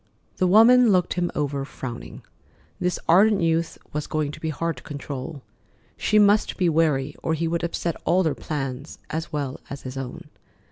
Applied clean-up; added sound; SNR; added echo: none; none; none; none.